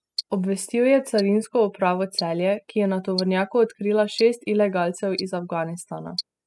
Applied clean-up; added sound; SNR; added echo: classical method spectral subtraction.